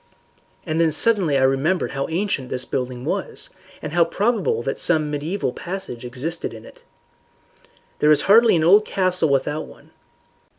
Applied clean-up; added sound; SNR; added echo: none; none; none; none.